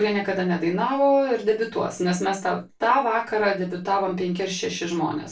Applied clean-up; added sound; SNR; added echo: none; none; none; reverberation time 0.2 s.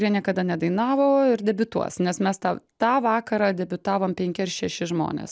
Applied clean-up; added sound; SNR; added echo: none; none; none; none.